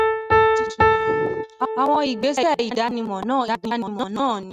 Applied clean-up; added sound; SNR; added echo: neural mask model RNNoise.